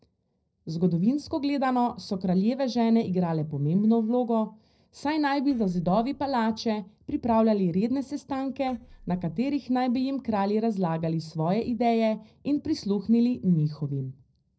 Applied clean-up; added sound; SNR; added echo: neural separator model SepFormer DNS4.